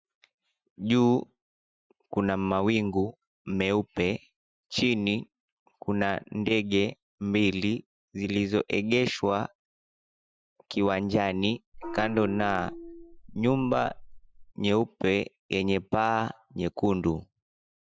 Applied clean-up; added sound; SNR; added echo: classical method Wiener filter.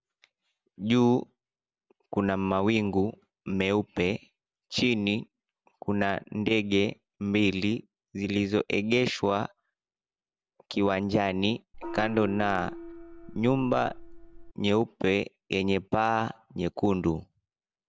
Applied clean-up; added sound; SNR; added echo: none; Gong; 12 dB; none.